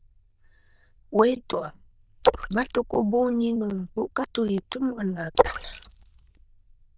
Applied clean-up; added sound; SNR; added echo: neural diffusion model UNIVERSE++.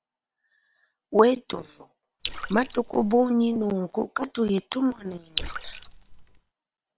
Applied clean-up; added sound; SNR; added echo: neural separator model SepFormer WHAM!.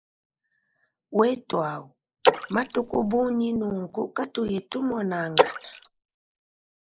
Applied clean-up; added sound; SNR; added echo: neural mask model Resemble Enhance denoiser.